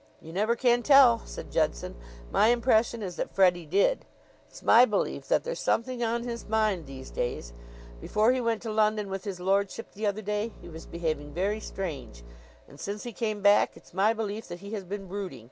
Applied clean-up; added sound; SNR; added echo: none; Bowed string instrument; 16 dB; none.